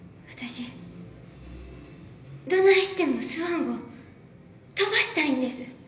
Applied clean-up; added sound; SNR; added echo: none; none; none; reverberation time 1.4 s.